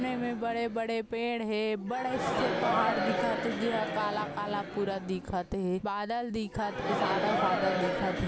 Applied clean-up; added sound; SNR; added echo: none; Crowd; 1 dB; none.